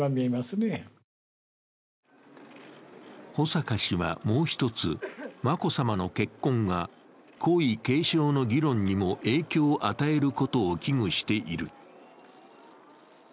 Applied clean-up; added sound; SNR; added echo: none; none; none; none.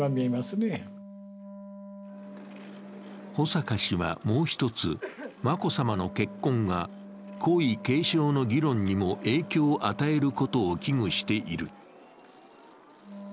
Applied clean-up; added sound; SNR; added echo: none; Wind instrument, woodwind instrument; 16 dB; none.